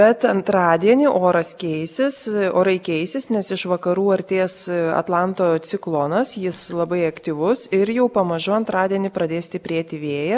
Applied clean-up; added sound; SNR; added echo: none; none; none; none.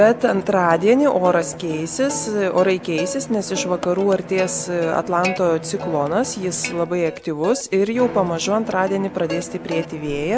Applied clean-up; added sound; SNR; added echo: none; Bowed string instrument + Plucked string instrument; 11 dB; none.